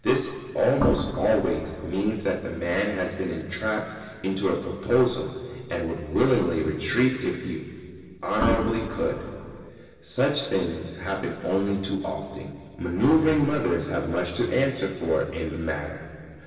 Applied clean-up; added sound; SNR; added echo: none; Organ; 4 dB; reverberation time 2.3 s.